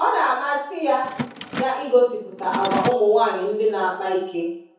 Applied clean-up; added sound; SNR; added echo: none; Mechanisms; 10 dB; reverberation time 0.6 s.